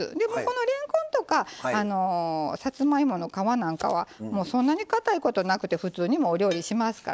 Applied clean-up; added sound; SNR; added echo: none; none; none; none.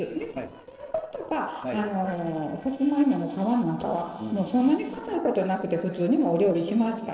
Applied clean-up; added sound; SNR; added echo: neural separator model SepFormer DNS4.